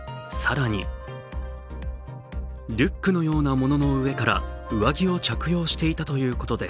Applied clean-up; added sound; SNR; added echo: none; none; none; none.